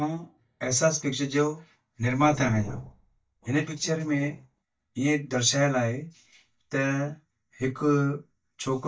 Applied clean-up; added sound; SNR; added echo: neural mask model DeepFilterNet 3.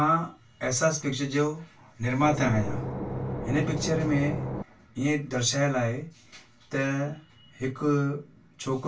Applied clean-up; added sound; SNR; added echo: none; Engine / Boat, Water vehicle; 4 dB; reverberation time 0.2 s.